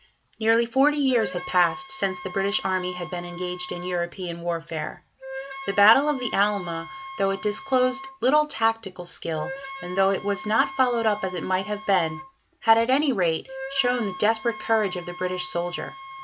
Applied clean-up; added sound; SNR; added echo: none; Wind instrument, woodwind instrument; 14 dB; none.